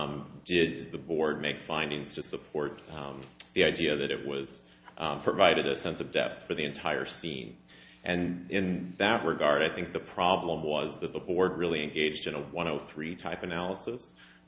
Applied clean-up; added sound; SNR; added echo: none; none; none; none.